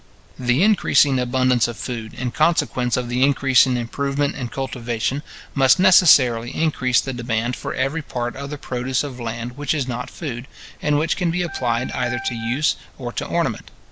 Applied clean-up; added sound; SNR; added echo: none; Organ; 10 dB; none.